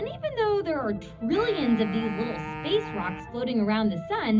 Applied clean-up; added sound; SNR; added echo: none; Wind instrument, woodwind instrument; 13 dB; reverberation time 0.4 s.